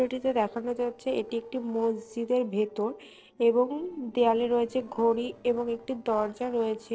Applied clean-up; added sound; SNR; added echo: neural separator model SepFormer DNS4.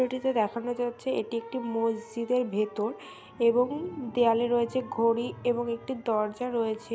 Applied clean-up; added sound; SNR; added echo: none; none; none; none.